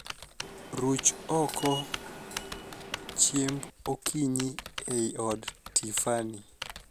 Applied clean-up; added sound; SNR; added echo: none; Typing + Subway, metro, underground; 10 dB; none.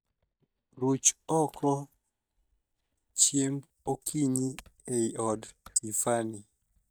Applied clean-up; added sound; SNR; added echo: neural mask model DeepFilterNet 3.